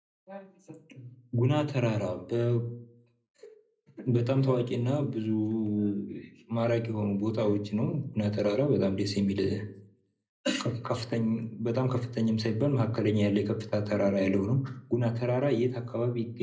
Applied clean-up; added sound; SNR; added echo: none; none; none; reverberation time 0.4 s.